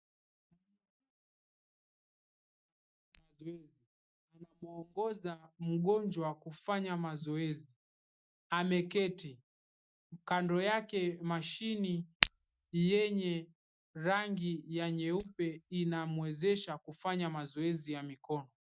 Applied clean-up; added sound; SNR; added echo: neural mask model DeepFilterNet 3.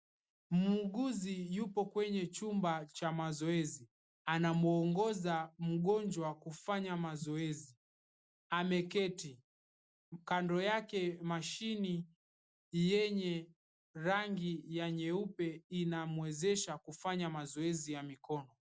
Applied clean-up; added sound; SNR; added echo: none; none; none; none.